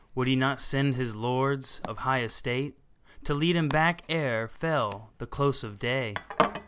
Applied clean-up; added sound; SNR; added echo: none; Domestic sounds, home sounds; 10 dB; none.